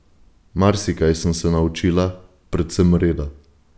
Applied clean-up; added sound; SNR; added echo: none; none; none; none.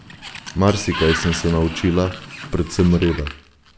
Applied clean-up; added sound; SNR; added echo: none; Sliding door; 11 dB; none.